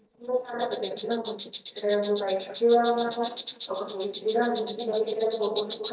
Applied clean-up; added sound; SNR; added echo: neural mask model DeepFilterNet 3.